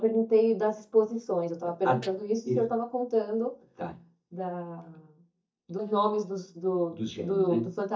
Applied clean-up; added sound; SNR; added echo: neural mask model DeepFilterNet 3.